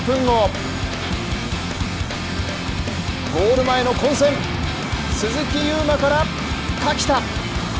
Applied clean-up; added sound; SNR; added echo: none; none; none; none.